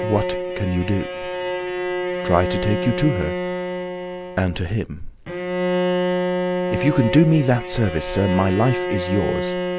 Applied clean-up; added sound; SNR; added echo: none; Bowed string instrument; 2 dB; none.